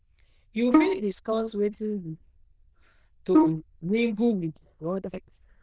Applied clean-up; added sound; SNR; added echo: neural diffusion model UNIVERSE++.